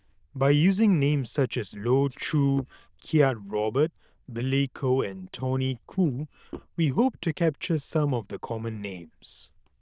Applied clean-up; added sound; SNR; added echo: neural diffusion model UNIVERSE++.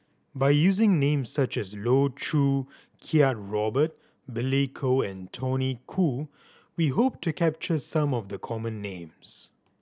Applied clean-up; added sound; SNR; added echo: none; none; none; none.